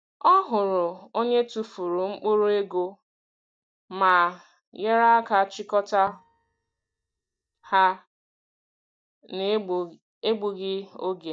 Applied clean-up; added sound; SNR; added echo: neural mask model DeepFilterNet 3.